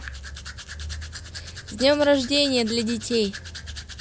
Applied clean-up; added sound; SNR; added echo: none; Domestic sounds, home sounds; 14 dB; none.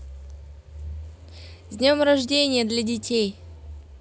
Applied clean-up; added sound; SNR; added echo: none; none; none; none.